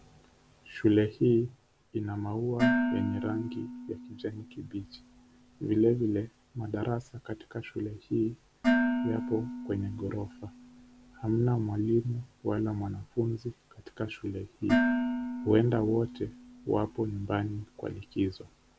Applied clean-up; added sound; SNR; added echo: none; Dishes, pots, and pans; 4 dB; none.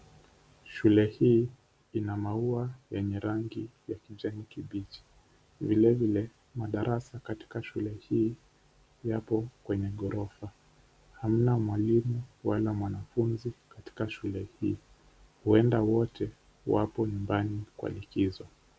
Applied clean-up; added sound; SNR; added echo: none; none; none; none.